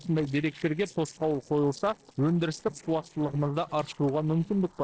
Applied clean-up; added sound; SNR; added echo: neural separator model SepFormer DNS4.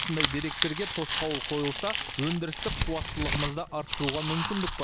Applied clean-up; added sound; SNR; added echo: none; Crumpling, crinkling; -3 dB; none.